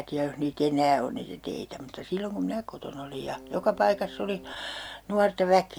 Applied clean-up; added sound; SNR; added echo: none; Keyboard (musical); 18 dB; none.